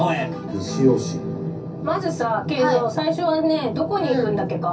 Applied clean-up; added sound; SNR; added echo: none; none; none; reverberation time 0.3 s.